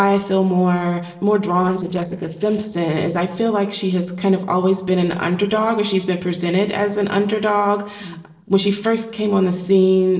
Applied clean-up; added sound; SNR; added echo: neural separator model SepFormer DNS4.